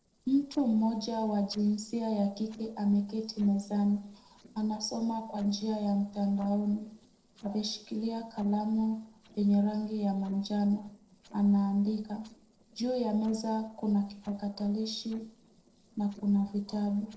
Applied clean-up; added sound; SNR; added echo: neural separator model SepFormer DNS4.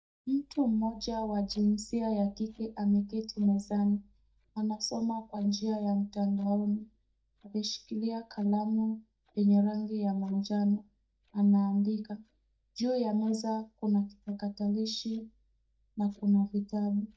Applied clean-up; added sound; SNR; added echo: neural mask model DeepFilterNet 3.